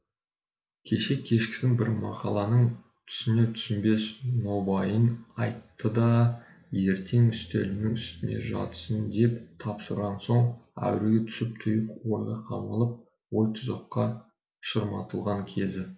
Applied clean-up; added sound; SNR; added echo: none; none; none; none.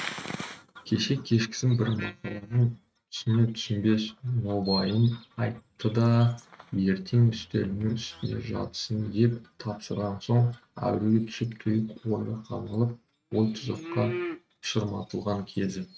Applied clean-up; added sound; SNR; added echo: neural mask model RNNoise.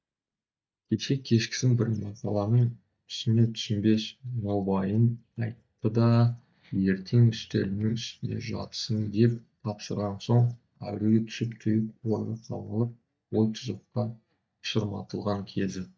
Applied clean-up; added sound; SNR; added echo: neural mask model DeepFilterNet 3.